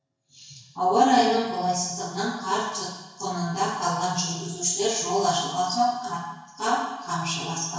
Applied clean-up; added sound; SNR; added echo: none; none; none; reverberation time 1.1 s.